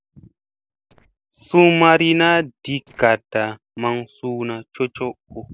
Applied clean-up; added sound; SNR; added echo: neural separator model SepFormer DNS4.